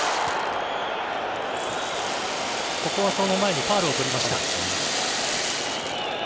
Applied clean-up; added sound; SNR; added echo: none; Rattle (instrument); 4 dB; none.